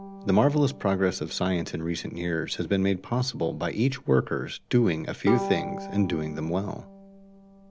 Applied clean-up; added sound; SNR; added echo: none; Bowed string instrument; 12 dB; none.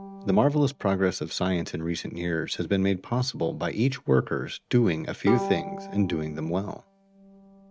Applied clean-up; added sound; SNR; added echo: neural mask model RNNoise.